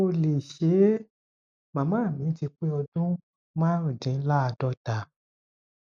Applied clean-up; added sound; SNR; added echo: neural mask model Resemble Enhance denoiser.